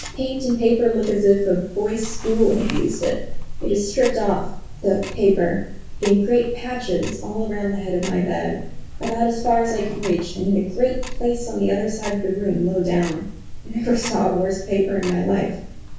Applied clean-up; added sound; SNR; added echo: none; Tick-tock; 8 dB; reverberation time 0.6 s.